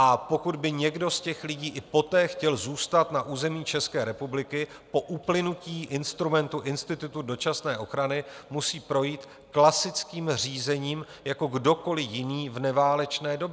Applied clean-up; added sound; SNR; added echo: none; none; none; none.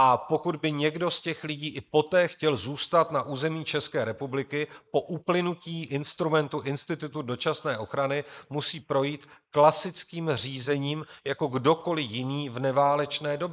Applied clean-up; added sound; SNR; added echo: neural mask model Resemble Enhance denoiser.